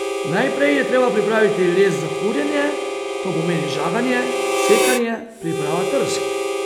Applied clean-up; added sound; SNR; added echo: none; Harmonica; 2 dB; none.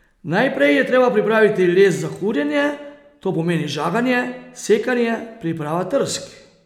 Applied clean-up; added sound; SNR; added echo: none; none; none; none.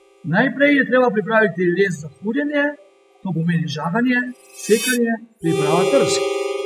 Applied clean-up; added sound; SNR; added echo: classical method spectral subtraction.